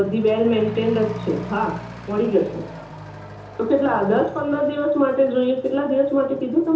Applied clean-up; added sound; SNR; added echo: none; Accelerating, revving, vroom / Truck; 14 dB; reverberation time 0.6 s.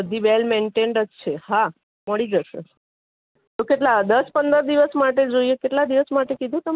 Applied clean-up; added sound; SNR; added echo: none; none; none; none.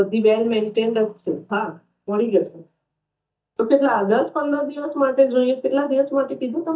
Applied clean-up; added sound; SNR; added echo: neural mask model DeepFilterNet 3.